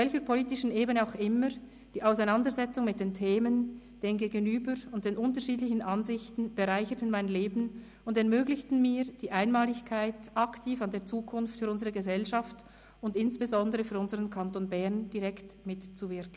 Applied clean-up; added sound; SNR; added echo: none; none; none; none.